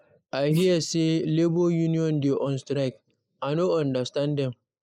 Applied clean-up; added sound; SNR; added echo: neural mask model Resemble Enhance denoiser.